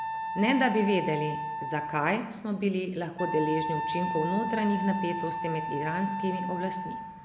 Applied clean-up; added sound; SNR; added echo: none; Wind instrument, woodwind instrument; 4 dB; none.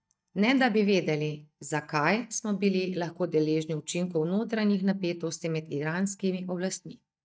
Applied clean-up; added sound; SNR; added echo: neural mask model DeepFilterNet 3.